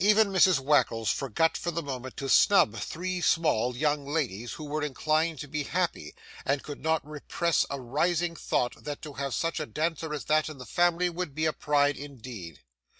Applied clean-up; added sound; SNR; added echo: none; none; none; none.